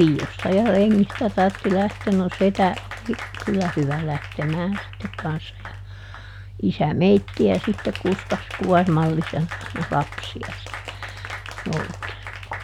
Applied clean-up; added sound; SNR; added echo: none; Applause / Crowd; 14 dB; none.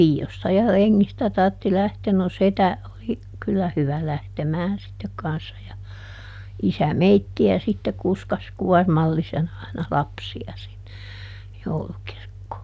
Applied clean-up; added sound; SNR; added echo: none; none; none; none.